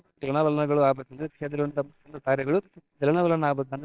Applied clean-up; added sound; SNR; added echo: neural separator model SepFormer WHAMR!.